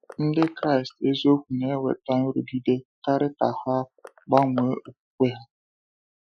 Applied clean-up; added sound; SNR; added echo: classical method Wiener filter.